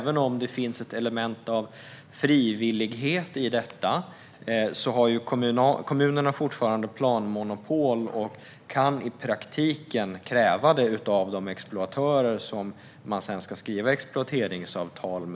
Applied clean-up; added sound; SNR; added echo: none; none; none; none.